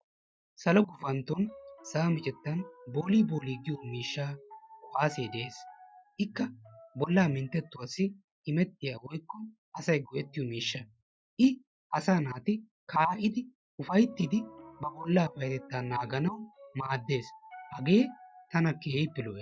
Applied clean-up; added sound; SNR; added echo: classical method Wiener filter.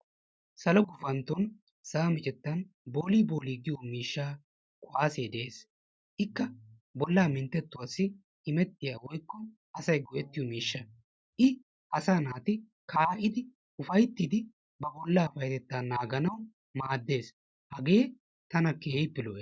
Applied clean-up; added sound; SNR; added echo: none; none; none; none.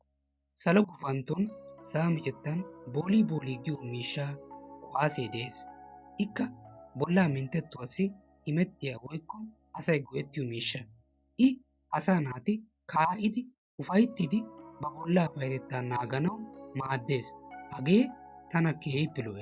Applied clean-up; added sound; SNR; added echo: none; Piano; 20 dB; none.